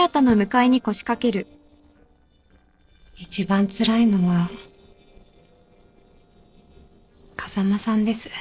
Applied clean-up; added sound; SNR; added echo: neural separator model SepFormer DNS4.